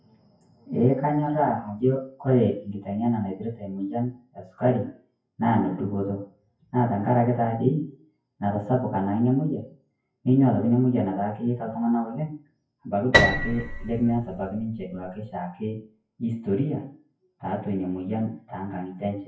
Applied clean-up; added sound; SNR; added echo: classical method WPE with log-MMSE.